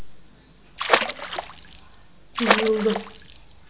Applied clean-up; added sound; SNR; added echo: none; Water / Splash, splatter; -4 dB; none.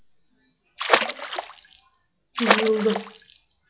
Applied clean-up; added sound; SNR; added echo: classical method log-MMSE.